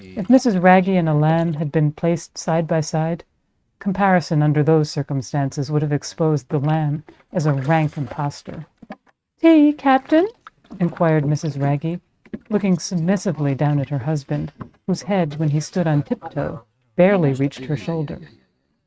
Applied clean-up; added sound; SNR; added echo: neural mask model RNNoise.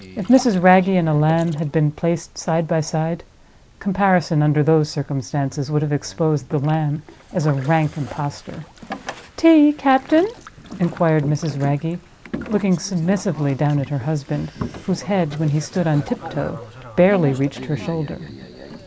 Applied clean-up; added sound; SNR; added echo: none; Boat, Water vehicle; 17 dB; none.